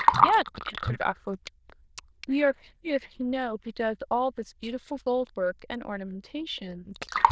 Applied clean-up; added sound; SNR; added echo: neural diffusion model UNIVERSE++.